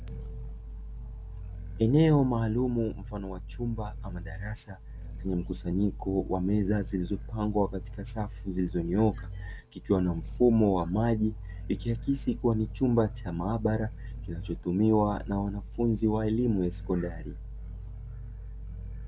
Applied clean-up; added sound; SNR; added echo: none; Growling; 9 dB; none.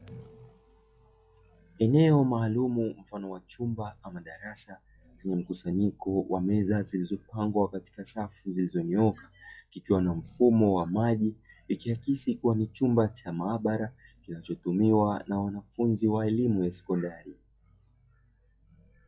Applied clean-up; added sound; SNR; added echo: classical method log-MMSE.